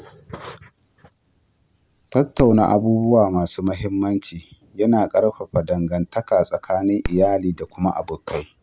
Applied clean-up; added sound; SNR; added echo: none; Fireworks; 18 dB; none.